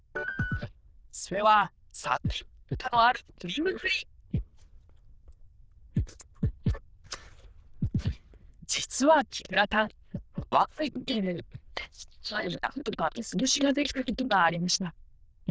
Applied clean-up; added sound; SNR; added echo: neural diffusion model UNIVERSE++.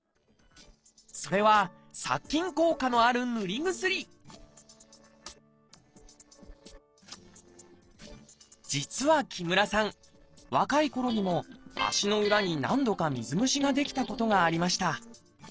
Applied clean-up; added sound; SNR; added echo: neural separator model SepFormer DNS4.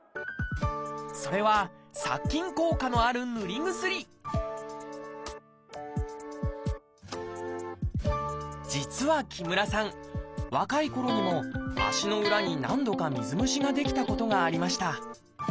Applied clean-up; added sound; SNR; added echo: none; Electric guitar; 2 dB; none.